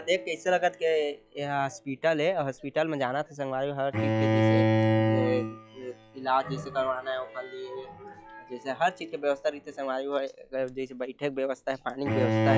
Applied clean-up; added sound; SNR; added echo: classical method log-MMSE.